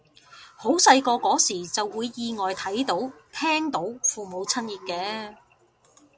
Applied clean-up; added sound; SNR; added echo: none; none; none; none.